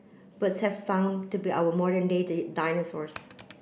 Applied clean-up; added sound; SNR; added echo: none; none; none; none.